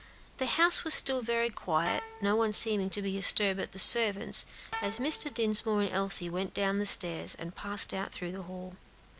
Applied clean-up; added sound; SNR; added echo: none; Bowed string instrument; 13 dB; none.